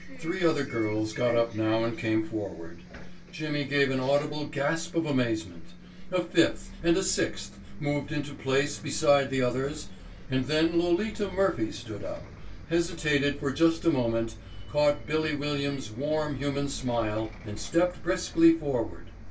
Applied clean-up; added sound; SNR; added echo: none; Bus; 16 dB; reverberation time 0.2 s.